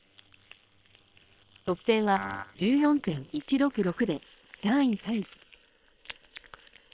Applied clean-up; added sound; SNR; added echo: neural separator model SepFormer WHAM!.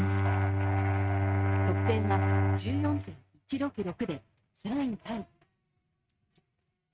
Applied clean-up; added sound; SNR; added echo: neural mask model RNNoise.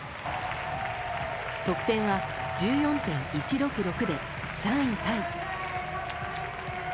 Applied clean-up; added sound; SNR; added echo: none; none; none; none.